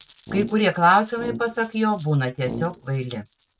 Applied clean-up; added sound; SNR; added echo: neural mask model RNNoise.